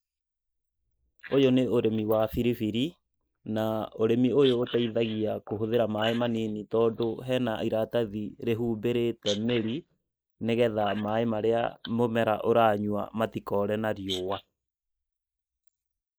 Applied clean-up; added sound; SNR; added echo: neural mask model Resemble Enhance denoiser.